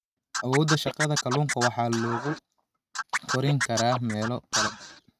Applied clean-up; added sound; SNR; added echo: neural mask model RNNoise.